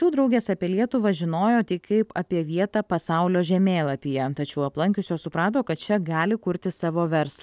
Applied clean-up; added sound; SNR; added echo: none; none; none; none.